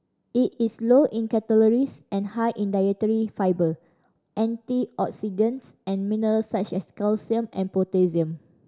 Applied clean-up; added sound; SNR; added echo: none; none; none; none.